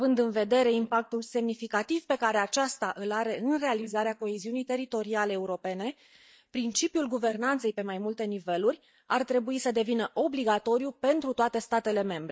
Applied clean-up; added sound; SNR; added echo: neural mask model DeepFilterNet 3.